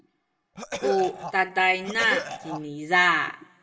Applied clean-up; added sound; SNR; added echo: none; Cough; 8 dB; reverberation time 0.5 s.